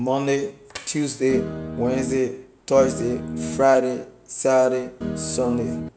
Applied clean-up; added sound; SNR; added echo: none; Guitar; 6 dB; none.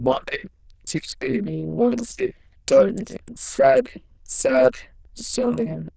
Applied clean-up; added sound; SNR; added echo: neural diffusion model UNIVERSE++.